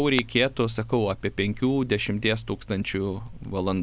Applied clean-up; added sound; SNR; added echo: none; Crackle; 16 dB; none.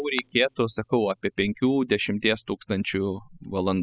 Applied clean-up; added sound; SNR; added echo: classical method spectral subtraction.